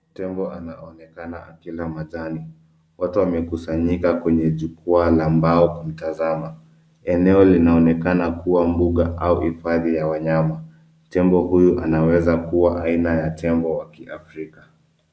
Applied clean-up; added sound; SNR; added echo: none; none; none; none.